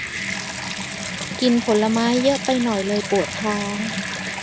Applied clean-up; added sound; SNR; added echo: none; Bathtub (filling or washing) / Water tap, faucet; 6 dB; none.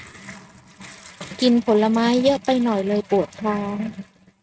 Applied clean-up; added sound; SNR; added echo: neural mask model RNNoise.